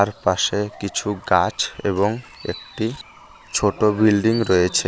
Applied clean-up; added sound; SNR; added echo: none; none; none; none.